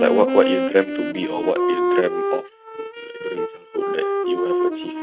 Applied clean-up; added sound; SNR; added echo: neural mask model RNNoise.